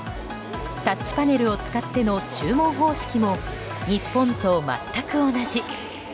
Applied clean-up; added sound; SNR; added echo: none; none; none; none.